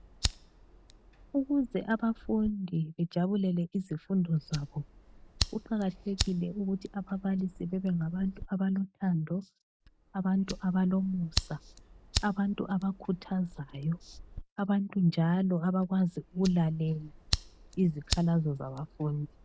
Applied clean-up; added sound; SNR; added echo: none; Fire; 10 dB; none.